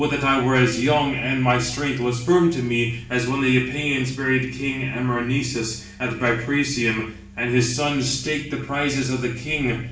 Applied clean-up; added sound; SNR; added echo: none; none; none; reverberation time 0.5 s.